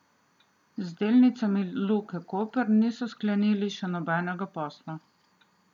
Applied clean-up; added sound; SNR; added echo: none; none; none; none.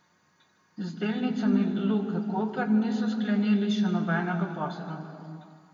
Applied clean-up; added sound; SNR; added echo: none; none; none; reverberation time 2.3 s.